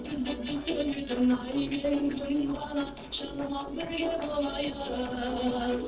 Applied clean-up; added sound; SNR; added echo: neural separator model SepFormer DNS4.